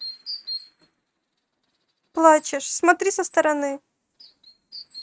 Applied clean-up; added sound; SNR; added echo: neural mask model RNNoise.